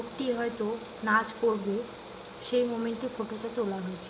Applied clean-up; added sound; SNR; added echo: none; Mechanical fan; 12 dB; reverberation time 0.8 s.